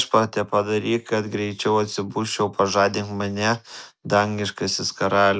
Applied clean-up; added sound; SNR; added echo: none; none; none; none.